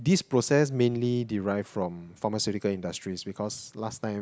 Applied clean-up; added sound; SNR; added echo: none; none; none; none.